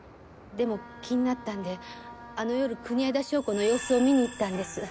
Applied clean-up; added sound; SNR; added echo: none; none; none; none.